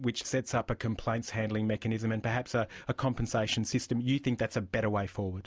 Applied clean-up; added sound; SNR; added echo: none; none; none; none.